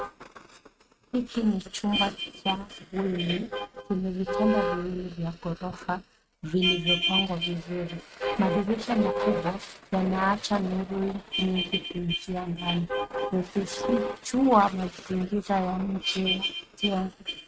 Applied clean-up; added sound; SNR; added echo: neural mask model RNNoise.